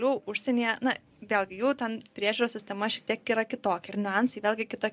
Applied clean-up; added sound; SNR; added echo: none; none; none; none.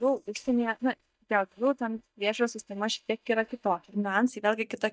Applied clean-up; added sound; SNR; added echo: neural mask model DeepFilterNet 3.